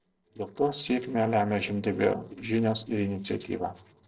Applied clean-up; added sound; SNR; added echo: neural separator model SepFormer DNS4.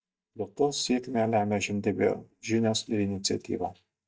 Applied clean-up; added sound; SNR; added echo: neural mask model DeepFilterNet 3.